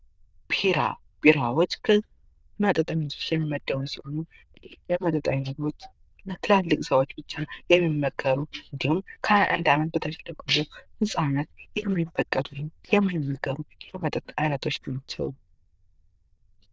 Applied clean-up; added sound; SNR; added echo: neural diffusion model UNIVERSE++.